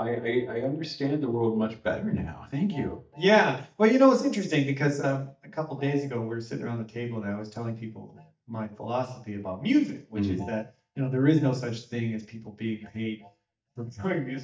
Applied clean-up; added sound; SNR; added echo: neural mask model DeepFilterNet 3.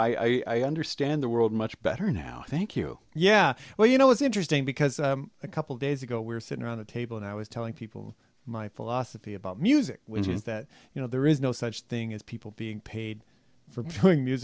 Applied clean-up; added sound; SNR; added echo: none; none; none; none.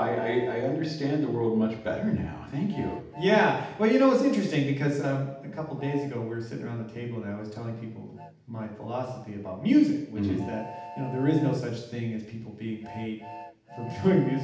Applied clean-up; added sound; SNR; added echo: none; Train; 19 dB; reverberation time 0.8 s.